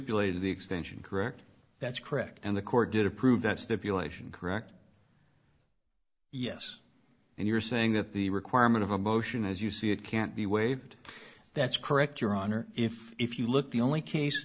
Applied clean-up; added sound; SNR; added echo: none; none; none; none.